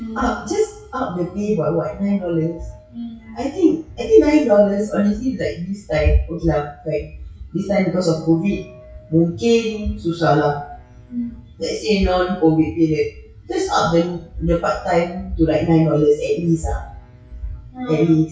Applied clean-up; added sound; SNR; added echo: classical method WPE with log-MMSE.